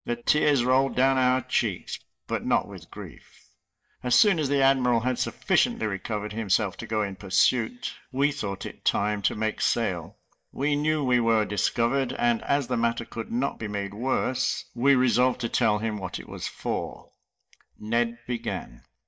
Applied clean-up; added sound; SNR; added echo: neural mask model DeepFilterNet 3.